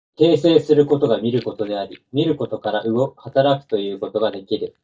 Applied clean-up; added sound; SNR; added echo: neural mask model DeepFilterNet 3.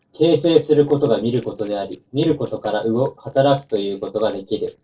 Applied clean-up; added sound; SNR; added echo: neural separator model SepFormer DNS4.